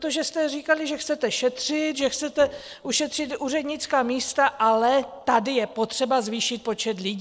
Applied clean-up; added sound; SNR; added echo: neural separator model SepFormer DNS4.